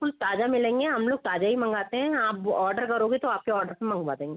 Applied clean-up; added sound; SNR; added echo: none; none; none; none.